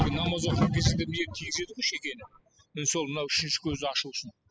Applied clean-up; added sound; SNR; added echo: classical method spectral subtraction.